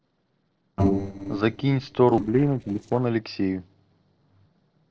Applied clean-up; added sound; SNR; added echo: neural separator model SepFormer DNS4.